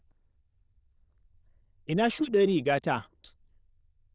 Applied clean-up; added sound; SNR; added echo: neural diffusion model UNIVERSE++.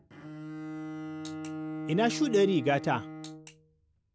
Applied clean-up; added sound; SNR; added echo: none; Bowed string instrument; 8 dB; none.